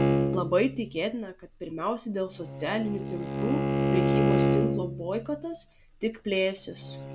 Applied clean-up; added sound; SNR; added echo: none; Bowed string instrument; -2 dB; none.